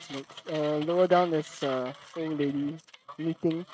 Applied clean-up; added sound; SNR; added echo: neural mask model RNNoise.